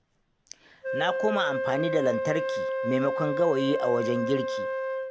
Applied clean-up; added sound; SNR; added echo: none; Wind instrument, woodwind instrument; 1 dB; none.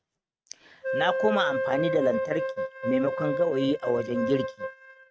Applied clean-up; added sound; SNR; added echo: neural mask model RNNoise.